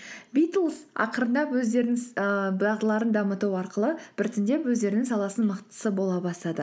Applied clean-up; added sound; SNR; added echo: none; none; none; none.